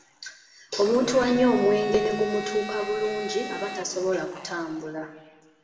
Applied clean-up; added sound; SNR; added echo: none; Domestic sounds, home sounds; 12 dB; reverberation time 1.2 s.